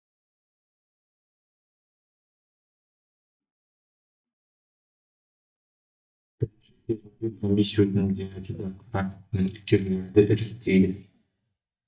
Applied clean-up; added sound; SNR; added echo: neural mask model DeepFilterNet 3.